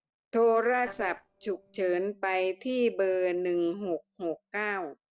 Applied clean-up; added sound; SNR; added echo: neural separator model SepFormer DNS4.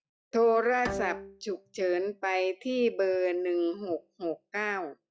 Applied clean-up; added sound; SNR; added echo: classical method log-MMSE.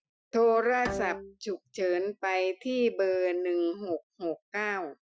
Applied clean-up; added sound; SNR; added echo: classical method Wiener filter.